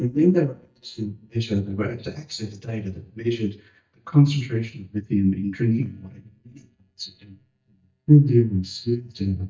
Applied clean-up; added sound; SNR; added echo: neural mask model DeepFilterNet 3.